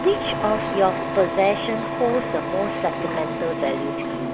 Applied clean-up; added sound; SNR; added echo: none; Printer; 3 dB; none.